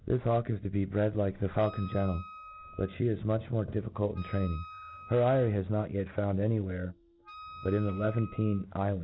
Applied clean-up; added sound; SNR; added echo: none; Wind instrument, woodwind instrument; 18 dB; none.